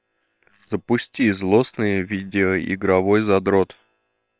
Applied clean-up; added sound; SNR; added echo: neural separator model SepFormer WHAM!.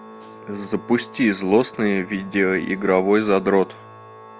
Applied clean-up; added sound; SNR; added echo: none; Organ; 19 dB; none.